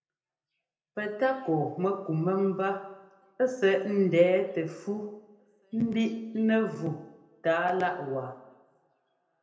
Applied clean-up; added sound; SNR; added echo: none; none; none; reverberation time 0.8 s.